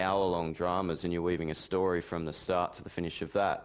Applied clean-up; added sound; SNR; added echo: none; none; none; none.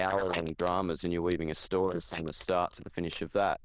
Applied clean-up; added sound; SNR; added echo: neural diffusion model UNIVERSE++.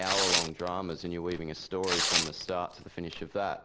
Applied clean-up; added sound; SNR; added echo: none; Tearing; 0 dB; none.